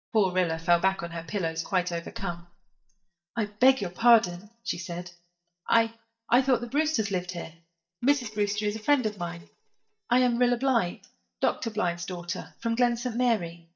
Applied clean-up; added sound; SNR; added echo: neural mask model DeepFilterNet 3.